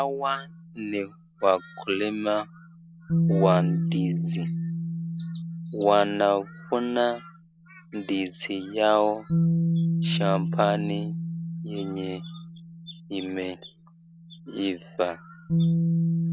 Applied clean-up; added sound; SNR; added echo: none; Bass guitar; 1 dB; none.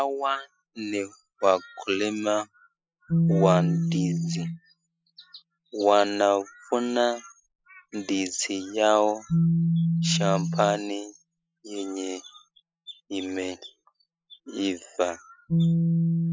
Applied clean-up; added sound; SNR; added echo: classical method Wiener filter.